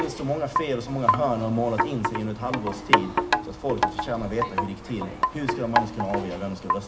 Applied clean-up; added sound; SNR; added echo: none; Wind chime; -1 dB; reverberation time 0.4 s.